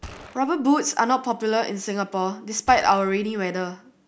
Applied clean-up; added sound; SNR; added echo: none; Gunshot, gunfire; 19 dB; none.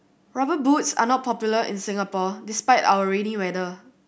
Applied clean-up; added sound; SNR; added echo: none; none; none; none.